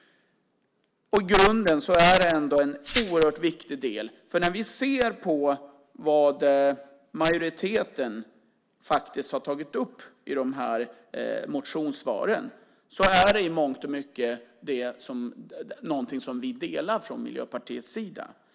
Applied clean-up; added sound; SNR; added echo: none; Glass; 9 dB; none.